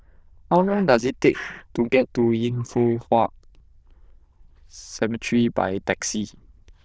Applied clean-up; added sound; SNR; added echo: neural diffusion model UNIVERSE++.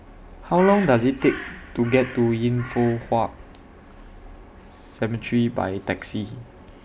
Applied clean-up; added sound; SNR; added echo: none; Crow; 14 dB; none.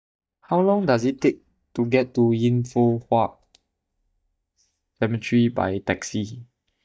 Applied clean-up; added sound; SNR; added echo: neural mask model DeepFilterNet 3.